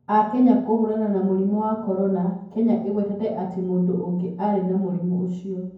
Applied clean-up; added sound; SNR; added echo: none; none; none; reverberation time 0.9 s.